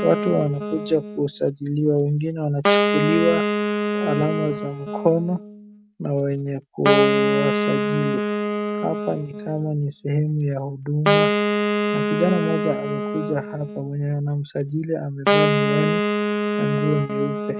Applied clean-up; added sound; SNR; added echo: neural mask model RNNoise.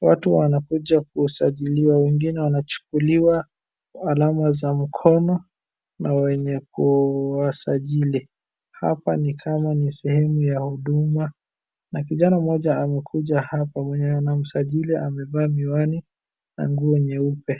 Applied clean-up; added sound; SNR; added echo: none; none; none; none.